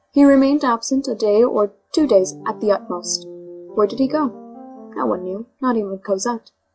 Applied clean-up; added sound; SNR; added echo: classical method log-MMSE.